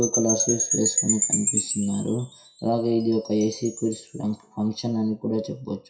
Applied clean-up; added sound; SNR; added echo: classical method WPE with log-MMSE.